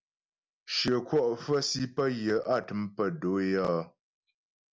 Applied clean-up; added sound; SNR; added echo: none; none; none; none.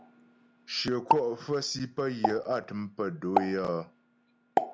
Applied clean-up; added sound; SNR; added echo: none; Explosion; 1 dB; none.